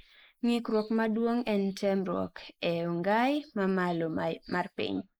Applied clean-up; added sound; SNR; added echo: neural mask model Resemble Enhance denoiser.